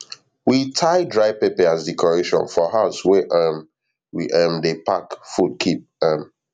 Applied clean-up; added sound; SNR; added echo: none; none; none; none.